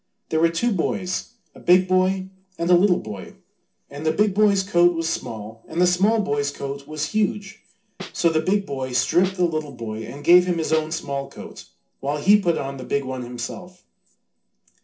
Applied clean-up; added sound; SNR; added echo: neural separator model SepFormer DNS4.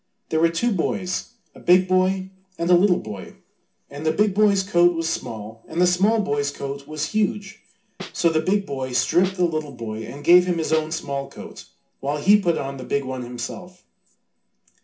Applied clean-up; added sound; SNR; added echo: none; Snare drum; 13 dB; reverberation time 0.4 s.